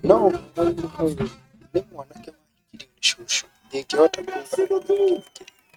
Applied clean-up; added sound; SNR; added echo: neural mask model RNNoise.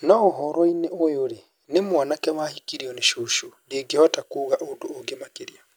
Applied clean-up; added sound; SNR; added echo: none; none; none; none.